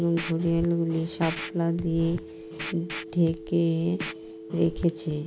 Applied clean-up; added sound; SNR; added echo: none; Scratching (performance technique) + Telephone; 11 dB; none.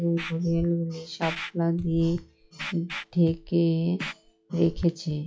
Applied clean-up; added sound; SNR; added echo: classical method log-MMSE.